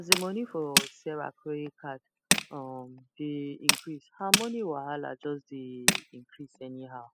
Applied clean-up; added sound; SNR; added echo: classical method spectral subtraction.